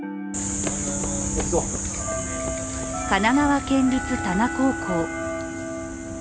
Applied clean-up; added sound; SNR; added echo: none; none; none; none.